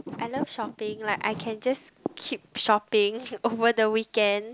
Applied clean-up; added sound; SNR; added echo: none; none; none; none.